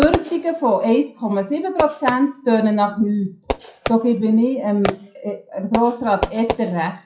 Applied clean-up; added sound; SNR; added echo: classical method WPE with log-MMSE.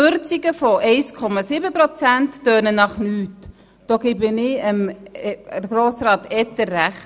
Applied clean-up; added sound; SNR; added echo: none; none; none; none.